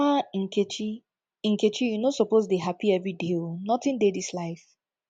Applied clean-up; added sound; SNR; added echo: none; none; none; none.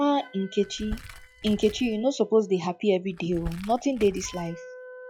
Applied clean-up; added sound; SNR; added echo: classical method log-MMSE.